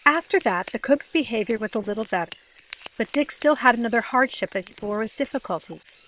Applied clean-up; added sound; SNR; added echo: neural separator model SepFormer WHAM!.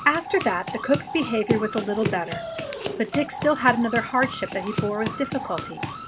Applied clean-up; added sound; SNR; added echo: none; Run + Alarm; 6 dB; none.